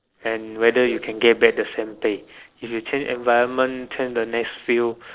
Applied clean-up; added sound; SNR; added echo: neural separator model SepFormer DNS4.